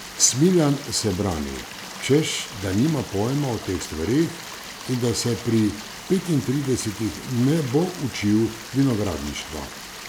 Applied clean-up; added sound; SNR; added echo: none; Stream; 14 dB; none.